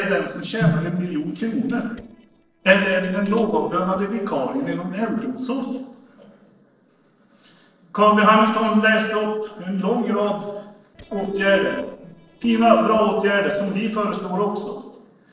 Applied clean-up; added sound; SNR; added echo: neural separator model SepFormer DNS4.